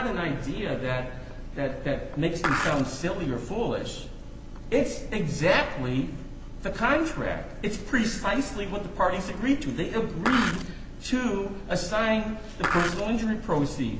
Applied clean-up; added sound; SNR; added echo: none; Skateboard; 2 dB; none.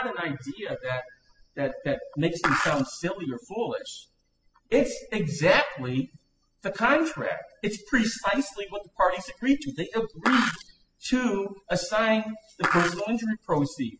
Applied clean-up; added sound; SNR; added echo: classical method spectral subtraction.